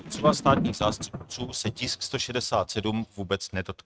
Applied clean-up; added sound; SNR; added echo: neural mask model RNNoise.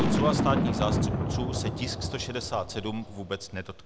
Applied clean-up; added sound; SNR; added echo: none; Boom; -3 dB; none.